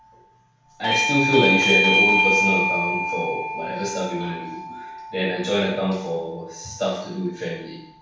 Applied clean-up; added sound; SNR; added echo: none; Bell / Doorbell; -1 dB; reverberation time 0.7 s.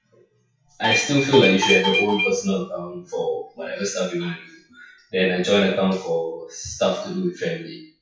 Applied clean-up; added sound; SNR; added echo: classical method WPE with log-MMSE.